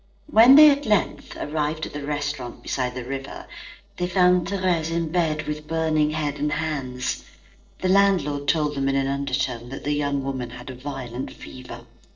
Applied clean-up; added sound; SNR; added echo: neural separator model SepFormer DNS4.